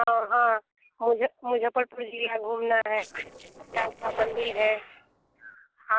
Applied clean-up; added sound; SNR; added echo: neural separator model SepFormer DNS4.